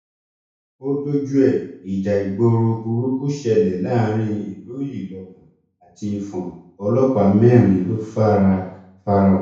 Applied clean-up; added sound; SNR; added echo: none; none; none; reverberation time 0.6 s.